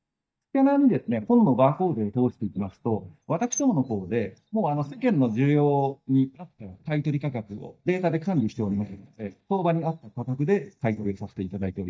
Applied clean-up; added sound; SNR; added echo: neural mask model DeepFilterNet 3.